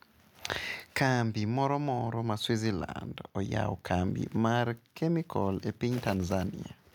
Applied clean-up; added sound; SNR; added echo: none; none; none; none.